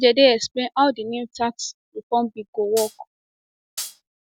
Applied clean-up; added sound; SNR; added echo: none; Hi-hat; 10 dB; none.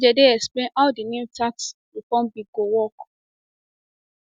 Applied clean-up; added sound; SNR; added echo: none; none; none; none.